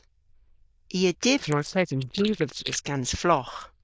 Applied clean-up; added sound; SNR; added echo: neural diffusion model UNIVERSE++.